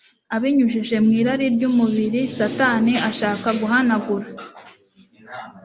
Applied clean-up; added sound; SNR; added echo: none; none; none; none.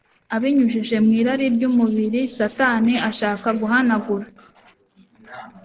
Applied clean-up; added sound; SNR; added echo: neural separator model SepFormer DNS4.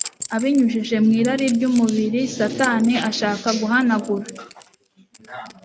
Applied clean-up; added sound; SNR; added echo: neural mask model RNNoise.